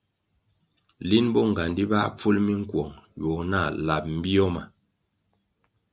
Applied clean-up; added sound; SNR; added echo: none; none; none; none.